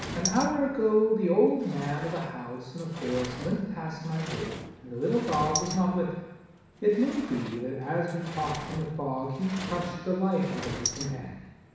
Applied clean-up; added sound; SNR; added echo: none; Sliding door; 11 dB; reverberation time 1.1 s.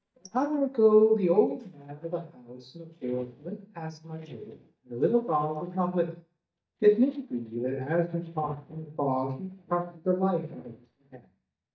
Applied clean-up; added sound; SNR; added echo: neural mask model DeepFilterNet 3.